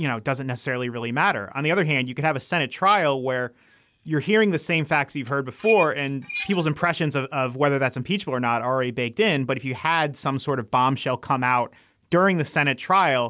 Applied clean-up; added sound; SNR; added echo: none; Squeak; 13 dB; none.